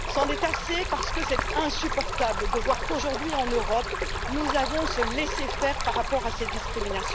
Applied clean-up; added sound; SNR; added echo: none; Stream; 0 dB; none.